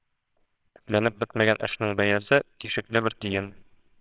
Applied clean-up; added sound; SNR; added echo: neural separator model SepFormer WHAMR!.